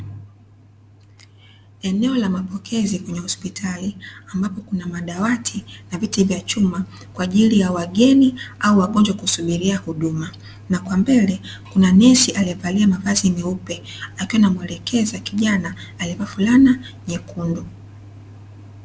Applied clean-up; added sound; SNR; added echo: none; none; none; none.